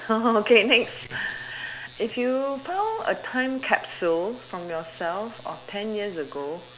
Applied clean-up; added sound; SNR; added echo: none; none; none; none.